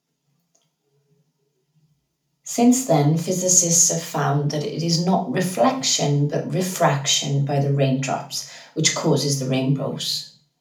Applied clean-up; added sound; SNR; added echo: none; none; none; reverberation time 0.4 s.